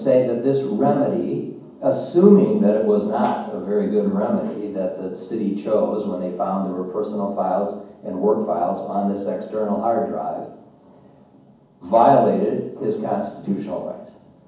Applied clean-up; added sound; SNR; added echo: none; none; none; reverberation time 1.2 s.